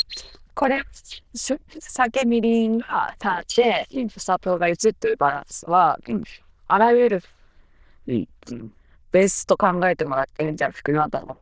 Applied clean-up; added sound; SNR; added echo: neural diffusion model UNIVERSE++.